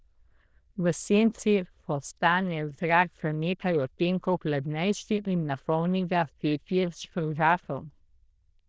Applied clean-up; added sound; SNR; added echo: neural diffusion model UNIVERSE++.